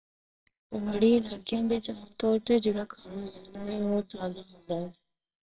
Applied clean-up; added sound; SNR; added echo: neural separator model SepFormer WHAMR!.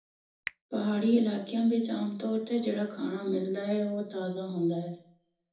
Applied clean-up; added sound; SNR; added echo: none; Finger snapping; 20 dB; reverberation time 0.6 s.